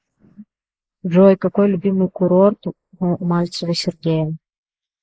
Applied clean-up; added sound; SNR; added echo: neural mask model Resemble Enhance denoiser.